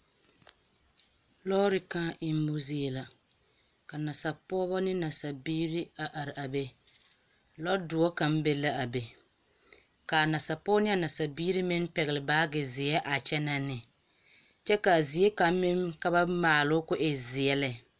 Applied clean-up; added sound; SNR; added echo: none; none; none; none.